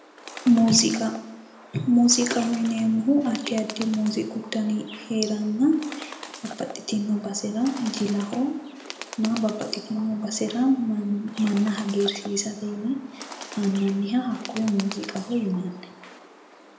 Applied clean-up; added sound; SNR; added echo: none; Bird; 16 dB; reverberation time 0.8 s.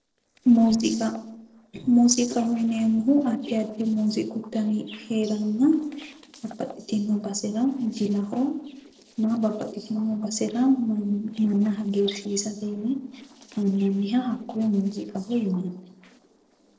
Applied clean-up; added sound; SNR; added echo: neural separator model SepFormer DNS4.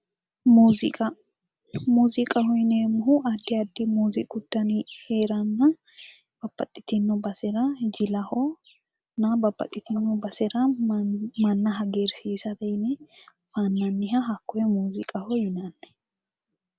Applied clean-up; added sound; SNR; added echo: none; none; none; none.